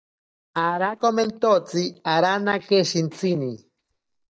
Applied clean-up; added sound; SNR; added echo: neural mask model DeepFilterNet 3.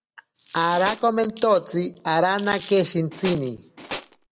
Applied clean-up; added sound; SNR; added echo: none; Tools + Coin (dropping); 12 dB; none.